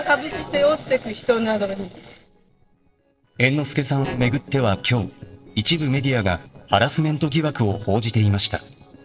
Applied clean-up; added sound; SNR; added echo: neural separator model SepFormer DNS4.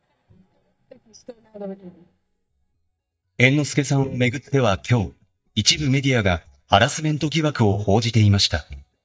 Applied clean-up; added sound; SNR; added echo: neural mask model DeepFilterNet 3.